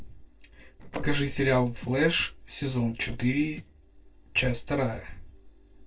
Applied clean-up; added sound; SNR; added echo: neural separator model SepFormer DNS4.